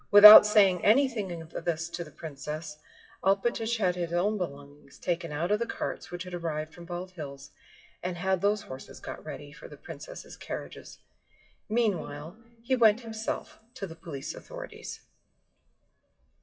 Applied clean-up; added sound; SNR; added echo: classical method WPE with log-MMSE.